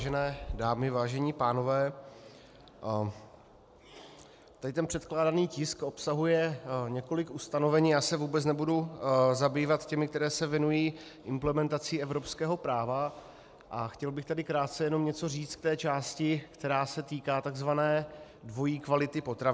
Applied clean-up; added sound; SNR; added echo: none; none; none; none.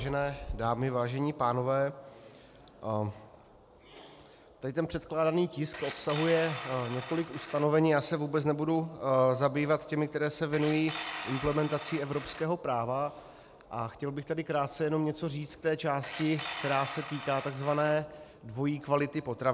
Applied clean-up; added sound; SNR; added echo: none; Tools; 11 dB; none.